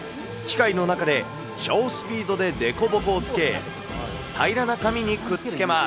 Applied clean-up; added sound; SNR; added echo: none; none; none; none.